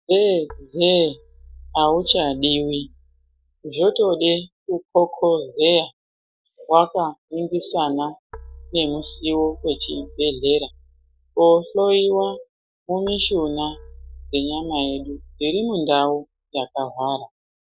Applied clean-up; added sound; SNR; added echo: neural mask model DeepFilterNet 3.